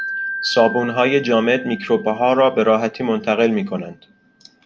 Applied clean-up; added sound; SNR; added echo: none; Wind chime; 14 dB; none.